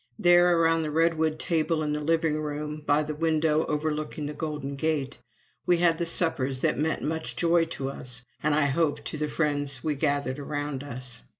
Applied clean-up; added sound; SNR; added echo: neural mask model Resemble Enhance denoiser.